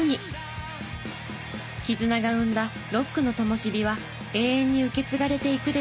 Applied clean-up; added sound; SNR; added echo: none; none; none; none.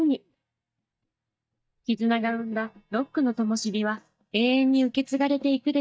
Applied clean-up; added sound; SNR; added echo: neural mask model DeepFilterNet 3.